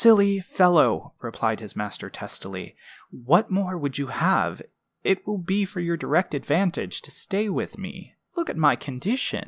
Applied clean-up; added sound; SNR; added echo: none; none; none; none.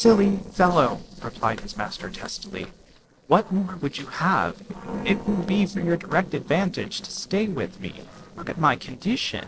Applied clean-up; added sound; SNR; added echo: neural separator model SepFormer DNS4.